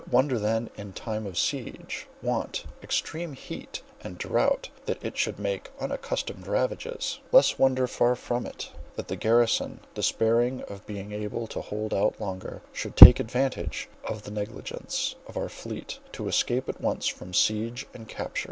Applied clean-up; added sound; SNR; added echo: none; none; none; none.